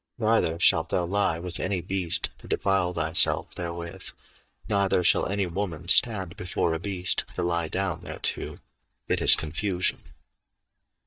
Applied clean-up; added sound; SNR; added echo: neural mask model DeepFilterNet 3.